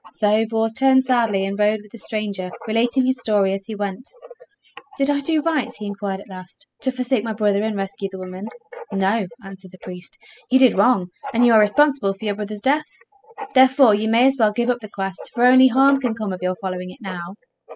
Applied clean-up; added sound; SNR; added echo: classical method spectral subtraction.